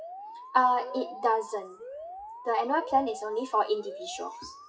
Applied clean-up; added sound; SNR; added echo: classical method WPE with log-MMSE.